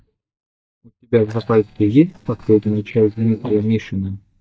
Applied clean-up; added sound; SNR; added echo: neural mask model DeepFilterNet 3.